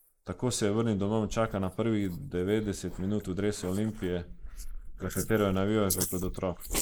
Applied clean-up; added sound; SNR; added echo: neural mask model Resemble Enhance denoiser.